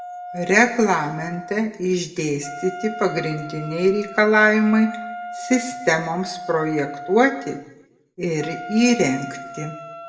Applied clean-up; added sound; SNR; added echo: none; Wind instrument, woodwind instrument; 13 dB; reverberation time 0.7 s.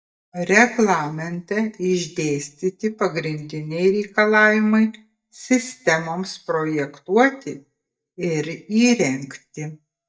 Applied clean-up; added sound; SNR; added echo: neural mask model DeepFilterNet 3.